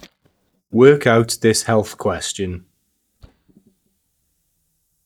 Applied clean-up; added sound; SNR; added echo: neural mask model DeepFilterNet 3.